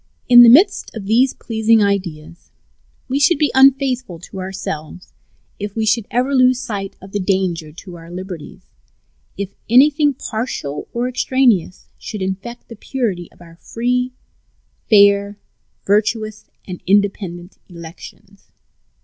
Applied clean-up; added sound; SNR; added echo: none; none; none; none.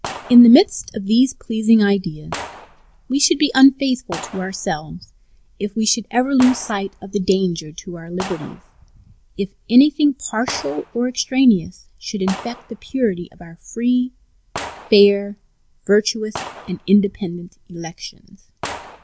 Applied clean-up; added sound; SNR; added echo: none; Gunshot, gunfire; 18 dB; none.